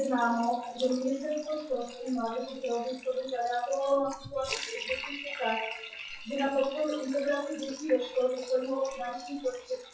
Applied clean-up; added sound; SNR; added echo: classical method WPE with log-MMSE.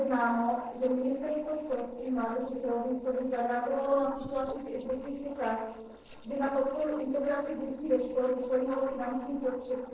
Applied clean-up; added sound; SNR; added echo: neural separator model SepFormer DNS4.